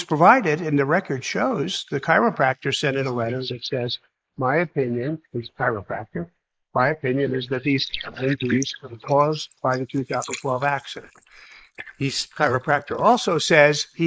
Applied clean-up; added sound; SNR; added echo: neural mask model Resemble Enhance denoiser.